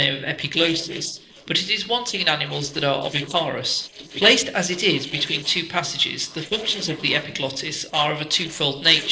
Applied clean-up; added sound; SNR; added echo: neural separator model SepFormer DNS4.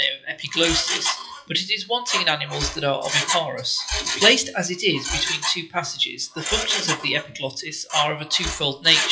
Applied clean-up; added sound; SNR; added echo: classical method WPE with log-MMSE.